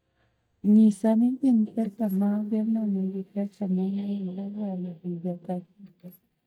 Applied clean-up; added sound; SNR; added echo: neural mask model DeepFilterNet 3.